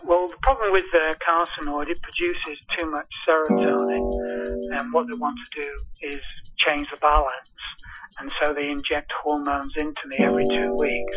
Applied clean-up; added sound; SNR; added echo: classical method Wiener filter.